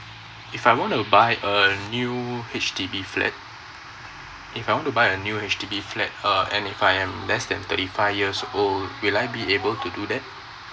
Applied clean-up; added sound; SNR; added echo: none; none; none; none.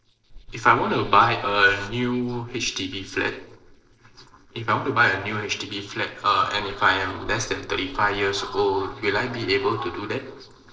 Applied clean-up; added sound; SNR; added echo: neural separator model SepFormer DNS4.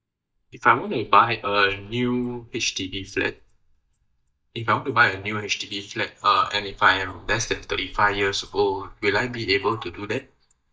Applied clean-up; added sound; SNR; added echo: neural mask model DeepFilterNet 3.